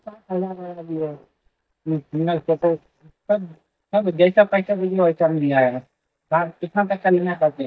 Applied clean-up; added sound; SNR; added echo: neural mask model DeepFilterNet 3.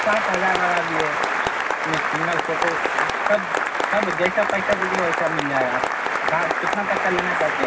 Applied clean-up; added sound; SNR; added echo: none; Applause; -3 dB; reverberation time 0.4 s.